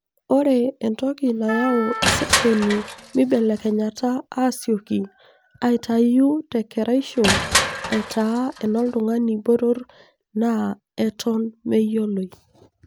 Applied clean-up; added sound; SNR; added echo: none; Crushing + Wind instrument, woodwind instrument; 6 dB; none.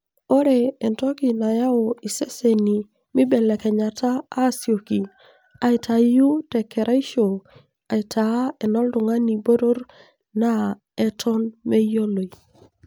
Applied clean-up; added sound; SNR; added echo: none; none; none; none.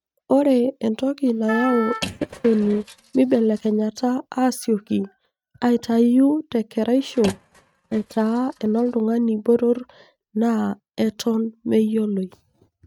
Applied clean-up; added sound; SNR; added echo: neural mask model RNNoise.